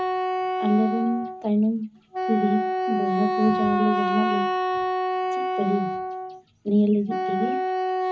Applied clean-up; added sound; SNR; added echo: none; Wind instrument, woodwind instrument; 0 dB; reverberation time 0.4 s.